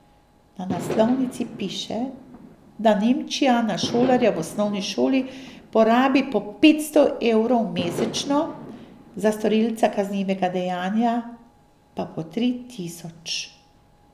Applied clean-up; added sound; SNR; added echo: none; Fireworks; 13 dB; none.